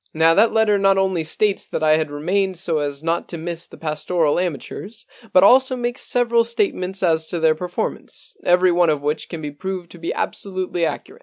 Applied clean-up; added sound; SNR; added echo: none; none; none; none.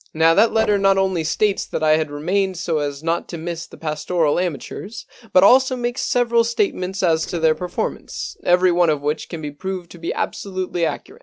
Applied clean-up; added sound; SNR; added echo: neural separator model SepFormer DNS4.